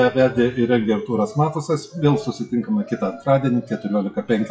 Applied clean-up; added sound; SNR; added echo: classical method WPE with log-MMSE.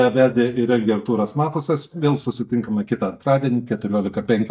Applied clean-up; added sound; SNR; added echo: neural mask model DeepFilterNet 3.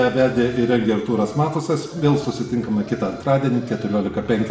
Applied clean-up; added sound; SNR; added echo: none; Alarm; 20 dB; reverberation time 0.7 s.